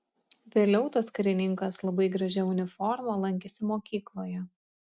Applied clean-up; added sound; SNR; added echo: none; none; none; none.